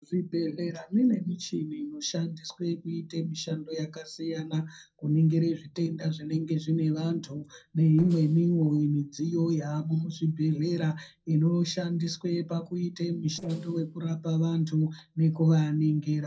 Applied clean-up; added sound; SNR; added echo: neural separator model SepFormer DNS4.